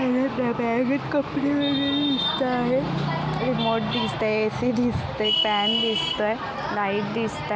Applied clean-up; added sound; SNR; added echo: none; none; none; none.